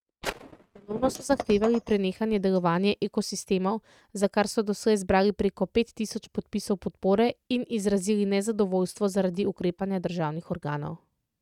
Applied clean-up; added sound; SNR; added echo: neural mask model RNNoise.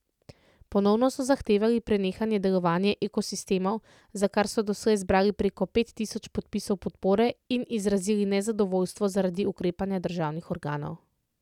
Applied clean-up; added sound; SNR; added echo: none; none; none; none.